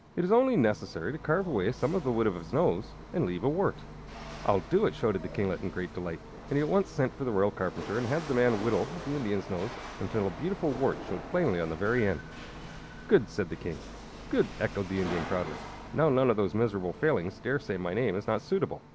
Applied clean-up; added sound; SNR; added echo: none; Rattle / Chatter / Hiss / Engine / Mechanisms; 13 dB; none.